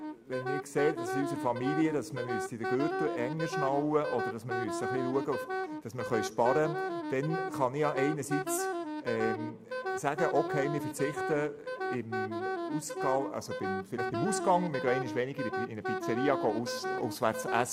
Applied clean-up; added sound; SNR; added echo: none; Wind instrument, woodwind instrument; 3 dB; none.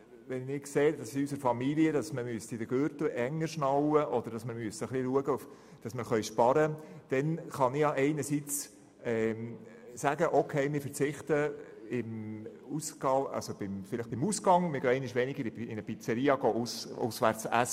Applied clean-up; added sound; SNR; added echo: none; none; none; none.